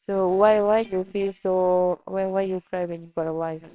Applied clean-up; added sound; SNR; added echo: neural separator model SepFormer WHAMR!.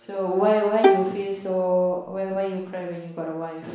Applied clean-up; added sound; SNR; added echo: none; Bowed string instrument; -1 dB; reverberation time 0.7 s.